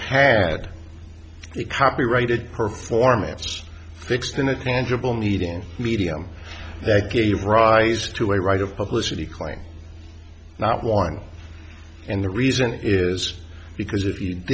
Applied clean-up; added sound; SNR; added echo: none; none; none; none.